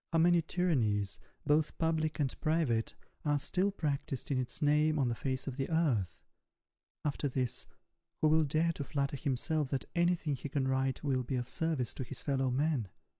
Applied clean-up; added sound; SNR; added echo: none; none; none; none.